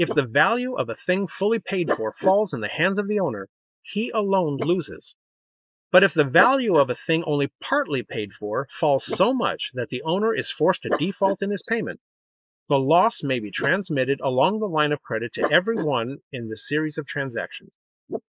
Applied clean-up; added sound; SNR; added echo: neural mask model Resemble Enhance denoiser.